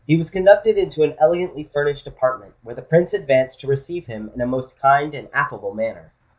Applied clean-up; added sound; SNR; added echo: none; none; none; none.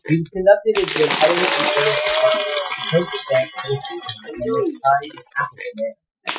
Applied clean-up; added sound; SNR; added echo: classical method Wiener filter.